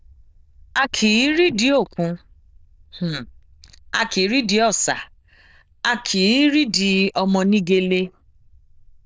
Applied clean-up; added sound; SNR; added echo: neural diffusion model UNIVERSE++.